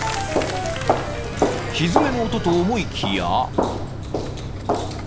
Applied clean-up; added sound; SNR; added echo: none; Walk, footsteps; 0 dB; none.